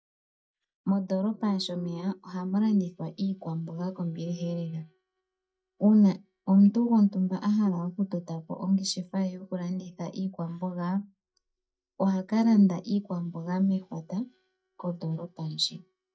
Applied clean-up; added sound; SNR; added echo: neural mask model DeepFilterNet 3.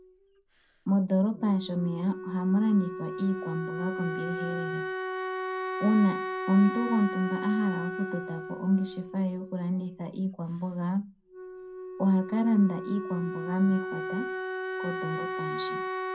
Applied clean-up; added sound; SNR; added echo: none; Wind instrument, woodwind instrument; 7 dB; reverberation time 0.2 s.